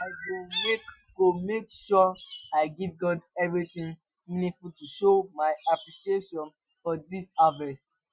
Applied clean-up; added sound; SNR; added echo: classical method Wiener filter.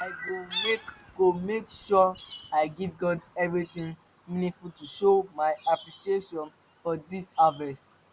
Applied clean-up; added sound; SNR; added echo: none; Chirp, tweet; 15 dB; none.